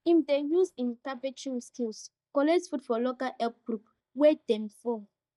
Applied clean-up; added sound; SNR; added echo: neural mask model DeepFilterNet 3.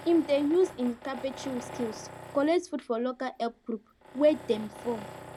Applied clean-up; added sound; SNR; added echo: none; Tools; 16 dB; none.